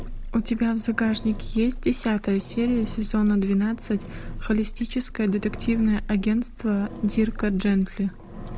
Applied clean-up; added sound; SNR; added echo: none; Engine; 10 dB; none.